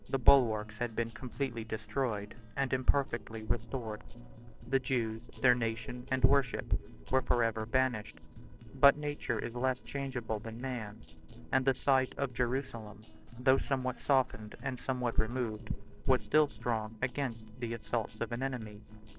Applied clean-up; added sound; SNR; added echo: neural separator model SepFormer DNS4.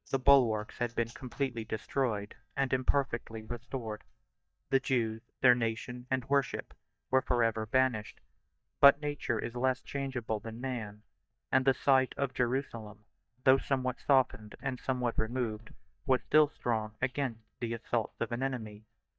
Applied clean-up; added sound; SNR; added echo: neural mask model DeepFilterNet 3.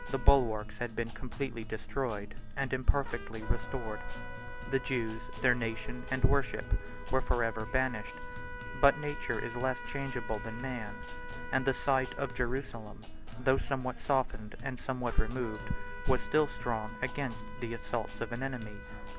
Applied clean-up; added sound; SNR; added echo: none; Acoustic guitar + Trumpet; 14 dB; none.